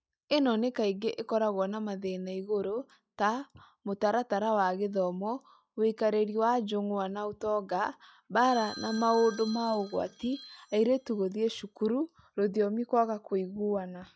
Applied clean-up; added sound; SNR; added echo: classical method log-MMSE.